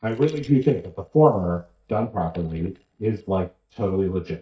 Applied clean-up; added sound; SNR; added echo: neural mask model DeepFilterNet 3.